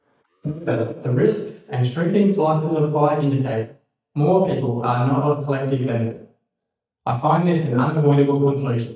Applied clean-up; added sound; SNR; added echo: neural mask model DeepFilterNet 3.